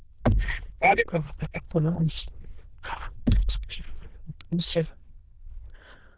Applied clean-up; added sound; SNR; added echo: neural diffusion model UNIVERSE++.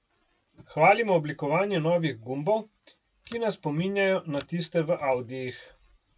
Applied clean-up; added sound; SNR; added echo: none; none; none; none.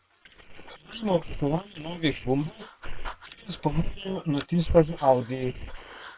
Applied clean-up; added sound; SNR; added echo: neural separator model SepFormer WHAM!.